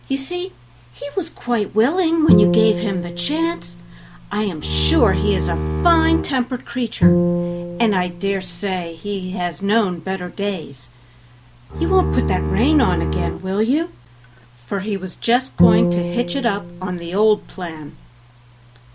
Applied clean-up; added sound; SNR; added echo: none; Bowed string instrument + Bowed string instrument; 0 dB; none.